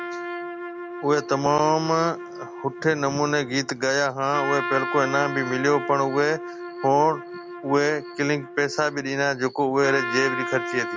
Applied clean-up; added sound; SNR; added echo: none; Trumpet; 9 dB; none.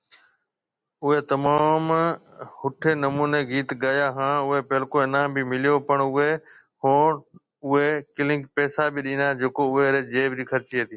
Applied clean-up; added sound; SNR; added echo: none; none; none; none.